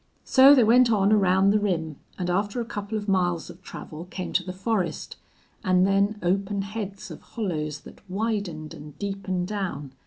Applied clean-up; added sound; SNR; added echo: none; none; none; none.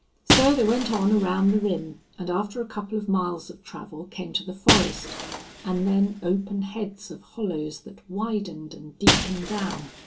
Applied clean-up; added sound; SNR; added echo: none; Shatter; 3 dB; reverberation time 0.2 s.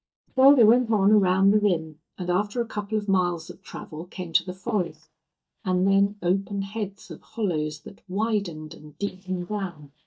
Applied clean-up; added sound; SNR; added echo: neural mask model DeepFilterNet 3.